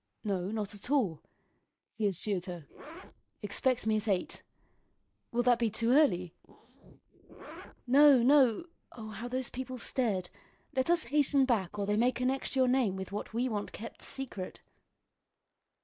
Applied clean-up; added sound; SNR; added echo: neural mask model Resemble Enhance denoiser.